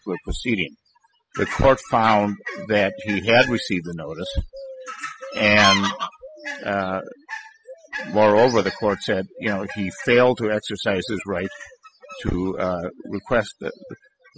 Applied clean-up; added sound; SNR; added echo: classical method spectral subtraction.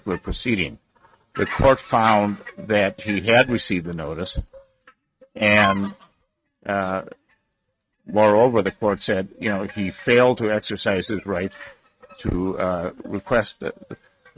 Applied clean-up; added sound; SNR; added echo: neural mask model RNNoise.